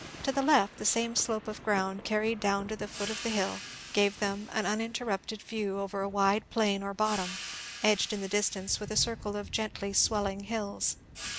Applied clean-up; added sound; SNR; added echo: none; Cymbal + Thunder / Rain; 13 dB; none.